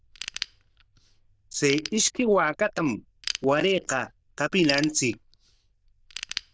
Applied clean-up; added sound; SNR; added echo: neural diffusion model UNIVERSE++.